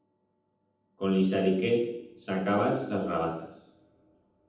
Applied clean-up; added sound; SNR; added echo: none; none; none; reverberation time 0.8 s.